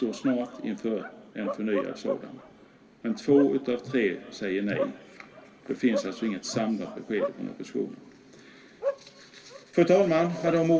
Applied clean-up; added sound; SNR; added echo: none; Bark; 11 dB; reverberation time 2.3 s.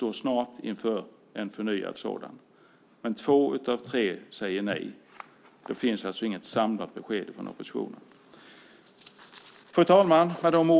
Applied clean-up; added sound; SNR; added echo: none; none; none; none.